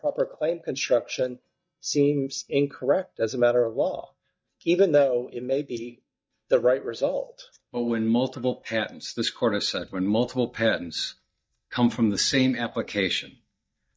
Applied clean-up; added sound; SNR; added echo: neural mask model DeepFilterNet 3.